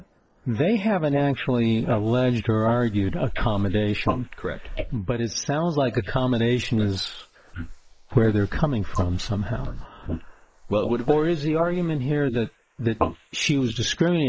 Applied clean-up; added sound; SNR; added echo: neural mask model Resemble Enhance denoiser.